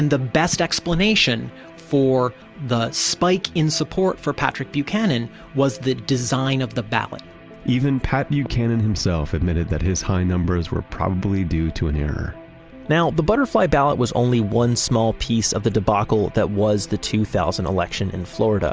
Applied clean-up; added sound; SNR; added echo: none; none; none; none.